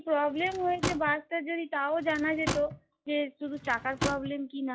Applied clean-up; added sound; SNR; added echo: classical method log-MMSE.